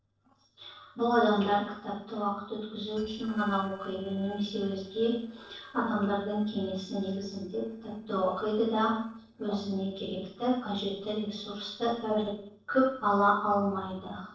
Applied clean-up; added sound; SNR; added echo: neural separator model SepFormer DNS4.